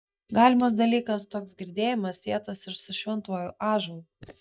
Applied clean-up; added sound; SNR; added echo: neural mask model DeepFilterNet 3.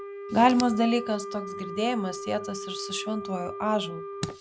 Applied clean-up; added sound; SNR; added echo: none; Wind instrument, woodwind instrument; 10 dB; none.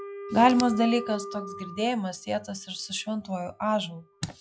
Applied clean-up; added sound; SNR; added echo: classical method log-MMSE.